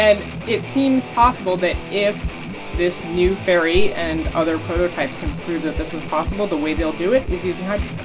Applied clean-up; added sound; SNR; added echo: none; Guitar; 12 dB; reverberation time 0.2 s.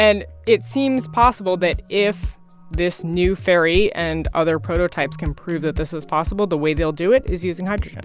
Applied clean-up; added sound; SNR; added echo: none; none; none; none.